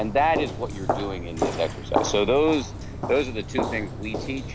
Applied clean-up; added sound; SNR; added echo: none; Walk, footsteps; 4 dB; none.